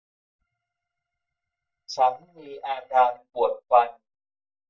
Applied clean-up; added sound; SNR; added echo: neural mask model DeepFilterNet 3.